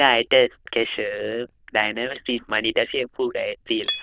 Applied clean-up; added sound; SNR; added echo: neural diffusion model UNIVERSE++.